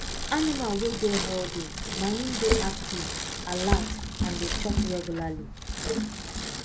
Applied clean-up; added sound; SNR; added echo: none; Bicycle; -1 dB; none.